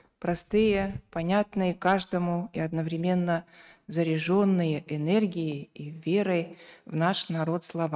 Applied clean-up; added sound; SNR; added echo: neural mask model RNNoise.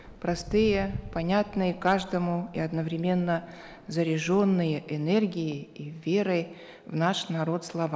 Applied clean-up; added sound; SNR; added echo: none; Walk, footsteps; 18 dB; none.